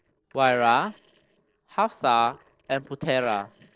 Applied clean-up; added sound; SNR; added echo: neural separator model SepFormer DNS4.